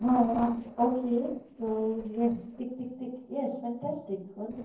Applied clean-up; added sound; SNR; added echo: neural separator model SepFormer DNS4.